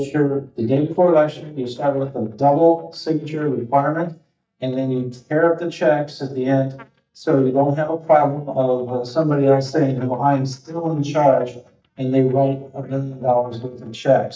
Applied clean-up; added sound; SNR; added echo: neural mask model DeepFilterNet 3.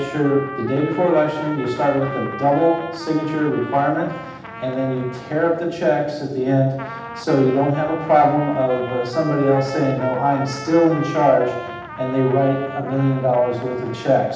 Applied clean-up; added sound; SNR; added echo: none; Trumpet; 14 dB; reverberation time 0.8 s.